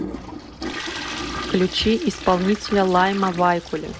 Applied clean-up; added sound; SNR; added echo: none; Toilet flush; 9 dB; none.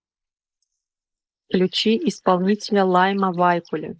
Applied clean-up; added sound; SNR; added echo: neural mask model Resemble Enhance denoiser.